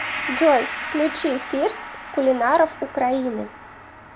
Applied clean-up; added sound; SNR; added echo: none; Gong; 10 dB; none.